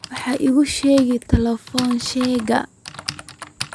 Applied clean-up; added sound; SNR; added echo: none; Typing; 14 dB; none.